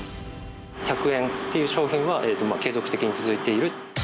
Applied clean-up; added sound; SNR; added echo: none; none; none; none.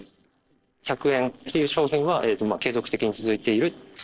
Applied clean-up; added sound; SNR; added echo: neural separator model SepFormer DNS4.